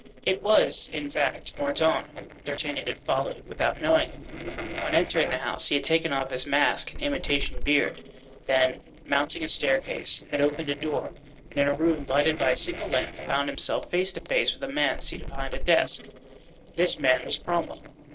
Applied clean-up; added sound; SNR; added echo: neural separator model SepFormer DNS4.